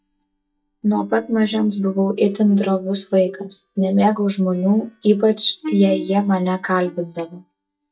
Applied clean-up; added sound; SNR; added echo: neural mask model DeepFilterNet 3.